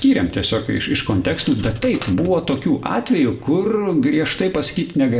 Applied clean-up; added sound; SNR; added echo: none; Cutlery, silverware; 18 dB; reverberation time 0.6 s.